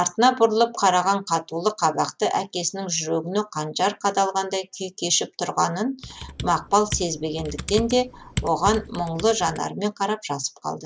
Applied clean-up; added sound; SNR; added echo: none; Computer keyboard; 11 dB; none.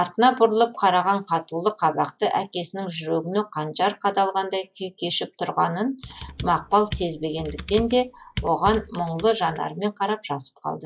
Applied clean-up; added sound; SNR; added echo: classical method log-MMSE.